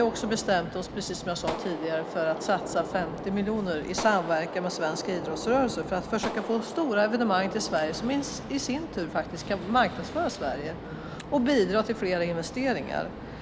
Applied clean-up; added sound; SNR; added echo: none; Gunshot, gunfire; 9 dB; none.